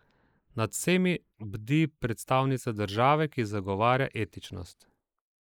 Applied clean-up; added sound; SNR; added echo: neural mask model Resemble Enhance denoiser.